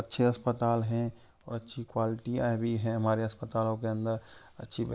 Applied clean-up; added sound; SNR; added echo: none; none; none; none.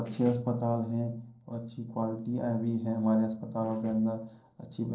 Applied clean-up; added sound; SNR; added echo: neural separator model SepFormer DNS4.